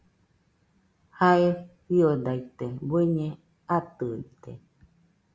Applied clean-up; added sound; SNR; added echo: none; none; none; none.